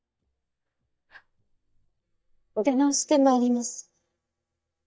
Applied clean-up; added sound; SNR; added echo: neural mask model DeepFilterNet 3.